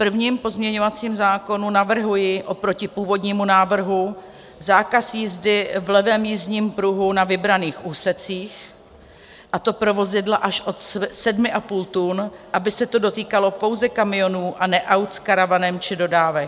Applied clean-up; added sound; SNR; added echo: none; none; none; none.